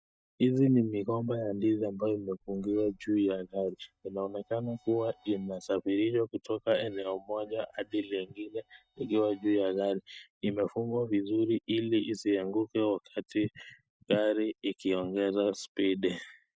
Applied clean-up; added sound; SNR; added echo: neural mask model DeepFilterNet 3.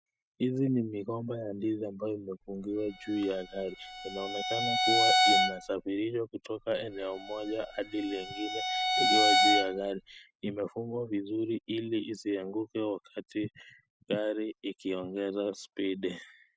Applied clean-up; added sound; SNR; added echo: none; Bowed string instrument; -4 dB; none.